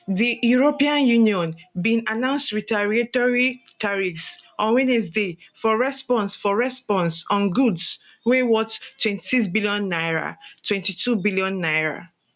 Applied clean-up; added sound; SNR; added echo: none; none; none; none.